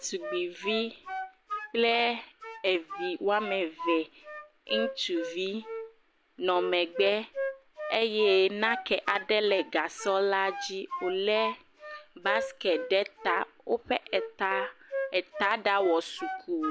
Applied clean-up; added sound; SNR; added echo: none; Wind instrument, woodwind instrument; 9 dB; none.